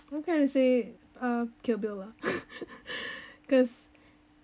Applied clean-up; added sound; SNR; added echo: none; none; none; none.